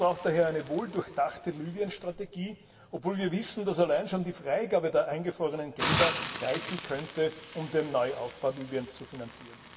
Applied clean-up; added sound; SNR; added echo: none; Hiss; 6 dB; reverberation time 2.1 s.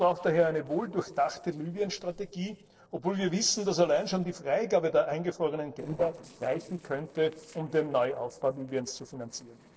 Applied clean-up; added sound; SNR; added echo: neural separator model SepFormer DNS4.